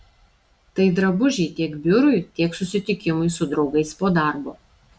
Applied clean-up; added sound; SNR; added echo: none; none; none; none.